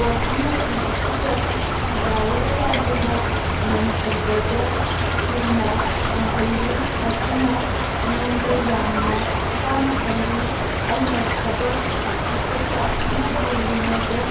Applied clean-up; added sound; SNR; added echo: none; Stream / Trickle, dribble; -4 dB; reverberation time 2.2 s.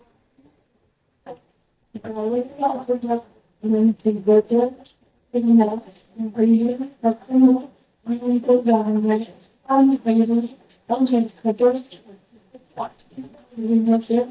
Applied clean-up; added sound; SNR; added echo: neural mask model DeepFilterNet 3.